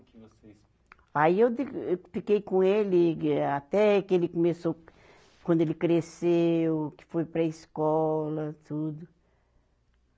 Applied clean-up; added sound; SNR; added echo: none; none; none; none.